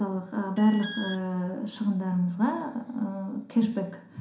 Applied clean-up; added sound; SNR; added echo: none; Alarm; 13 dB; reverberation time 0.5 s.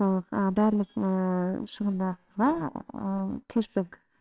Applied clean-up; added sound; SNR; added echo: neural separator model SepFormer WHAMR!.